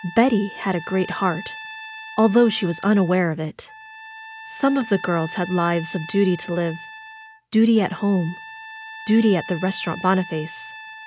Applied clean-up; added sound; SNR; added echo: none; Trumpet; 16 dB; none.